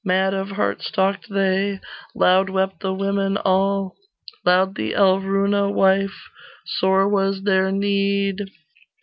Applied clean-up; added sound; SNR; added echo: none; none; none; none.